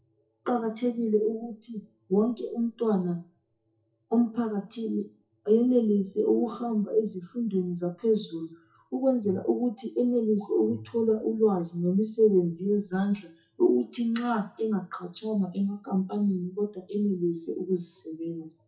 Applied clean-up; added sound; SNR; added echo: classical method WPE with log-MMSE.